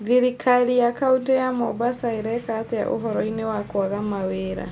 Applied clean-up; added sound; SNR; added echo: none; none; none; none.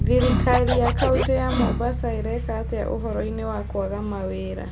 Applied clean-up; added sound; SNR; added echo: none; Scratching (performance technique) + Bass guitar; -1 dB; none.